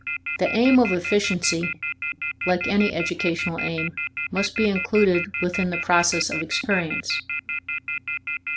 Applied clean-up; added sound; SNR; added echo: none; Telephone; 5 dB; none.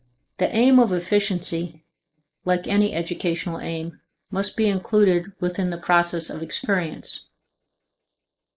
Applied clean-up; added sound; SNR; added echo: neural mask model Resemble Enhance denoiser.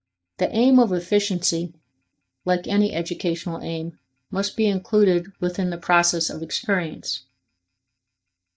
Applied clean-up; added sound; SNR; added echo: neural mask model DeepFilterNet 3.